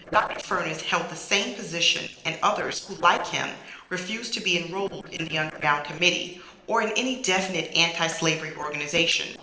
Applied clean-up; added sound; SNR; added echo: neural separator model SepFormer DNS4.